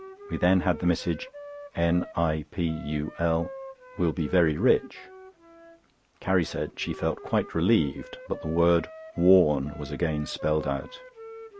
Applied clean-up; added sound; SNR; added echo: none; Wind instrument, woodwind instrument; 17 dB; none.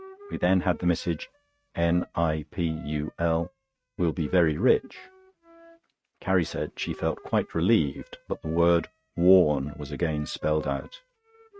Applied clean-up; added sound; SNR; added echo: neural mask model RNNoise.